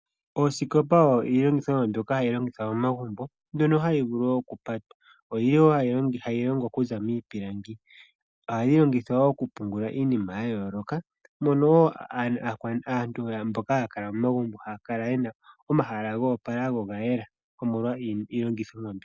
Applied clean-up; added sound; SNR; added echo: none; none; none; none.